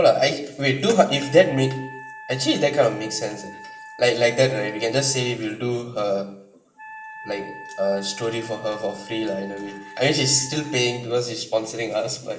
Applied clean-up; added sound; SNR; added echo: none; Wind instrument, woodwind instrument; 19 dB; reverberation time 0.7 s.